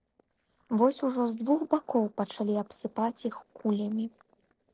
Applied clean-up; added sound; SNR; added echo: neural separator model SepFormer DNS4.